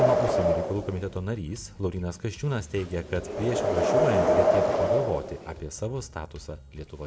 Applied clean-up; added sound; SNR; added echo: none; Wind; -4 dB; reverberation time 2.0 s.